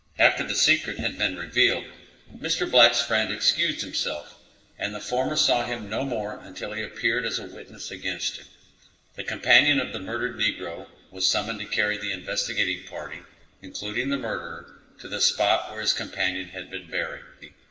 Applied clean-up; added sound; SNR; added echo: none; none; none; reverberation time 2.4 s.